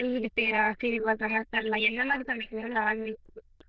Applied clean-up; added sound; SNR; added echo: neural diffusion model UNIVERSE++.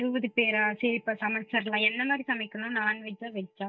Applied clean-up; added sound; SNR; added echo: neural mask model DeepFilterNet 3.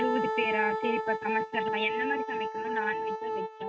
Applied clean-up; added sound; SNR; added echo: neural mask model RNNoise.